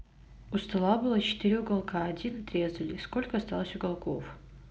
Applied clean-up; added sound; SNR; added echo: none; none; none; none.